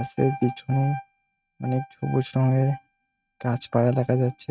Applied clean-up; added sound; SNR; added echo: neural mask model RNNoise.